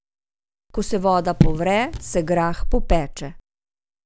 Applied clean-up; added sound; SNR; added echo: none; Raindrop / Drip; 3 dB; none.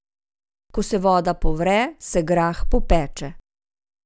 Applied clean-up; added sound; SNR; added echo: none; none; none; none.